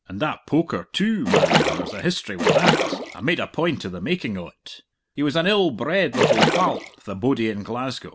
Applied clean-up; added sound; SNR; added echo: none; Splash, splatter; -3 dB; none.